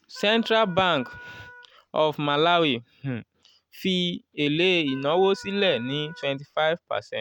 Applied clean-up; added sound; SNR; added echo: none; Wind instrument, woodwind instrument; 20 dB; none.